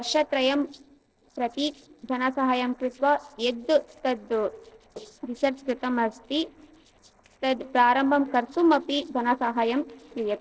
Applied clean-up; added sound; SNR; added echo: neural separator model SepFormer DNS4.